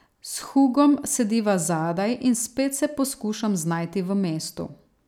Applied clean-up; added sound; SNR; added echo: none; none; none; none.